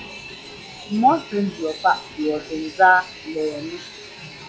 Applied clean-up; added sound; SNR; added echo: classical method log-MMSE.